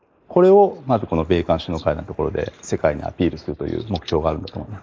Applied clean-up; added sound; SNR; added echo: neural mask model Resemble Enhance denoiser.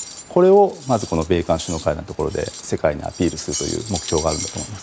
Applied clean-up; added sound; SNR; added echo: none; Cutlery, silverware; 13 dB; none.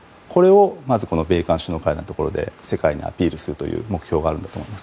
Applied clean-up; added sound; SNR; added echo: none; none; none; none.